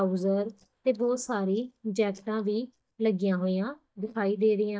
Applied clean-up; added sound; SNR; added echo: neural mask model DeepFilterNet 3.